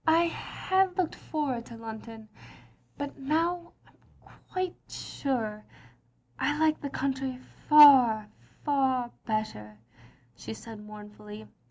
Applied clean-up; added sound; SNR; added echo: none; none; none; none.